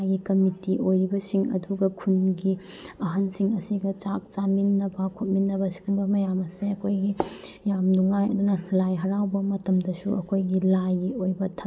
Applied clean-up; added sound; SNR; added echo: none; none; none; none.